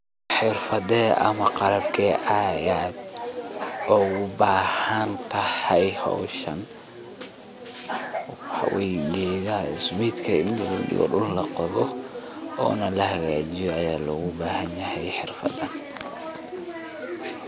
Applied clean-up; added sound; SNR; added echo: none; Electric guitar; 18 dB; none.